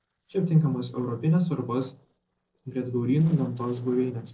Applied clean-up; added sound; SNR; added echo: neural separator model SepFormer DNS4.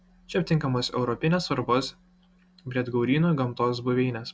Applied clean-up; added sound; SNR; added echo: none; none; none; none.